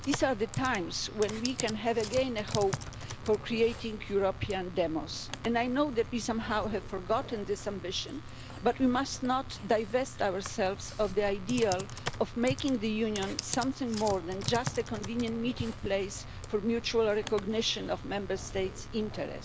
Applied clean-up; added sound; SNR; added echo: none; Computer keyboard; 9 dB; none.